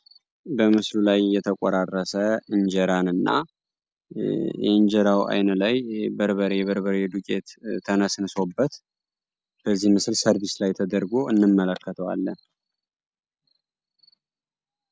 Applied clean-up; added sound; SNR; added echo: none; none; none; none.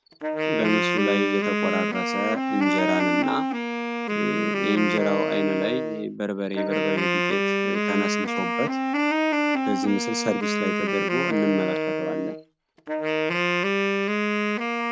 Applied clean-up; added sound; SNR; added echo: none; Wind instrument, woodwind instrument; -4 dB; none.